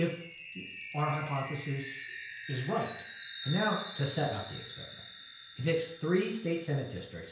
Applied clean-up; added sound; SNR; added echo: none; Chime; -4 dB; reverberation time 0.5 s.